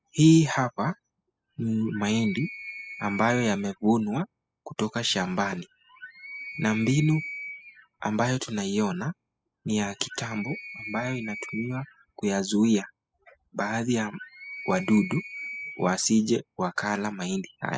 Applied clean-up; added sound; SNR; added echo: classical method spectral subtraction.